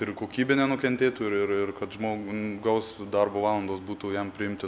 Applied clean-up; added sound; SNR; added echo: none; none; none; none.